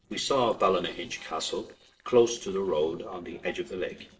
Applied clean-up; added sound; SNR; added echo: neural separator model SepFormer DNS4.